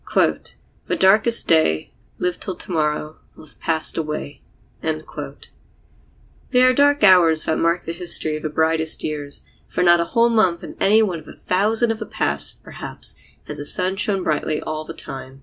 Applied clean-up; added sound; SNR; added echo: none; none; none; none.